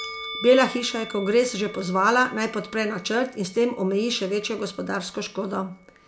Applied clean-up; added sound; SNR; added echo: none; Musical instrument; 16 dB; none.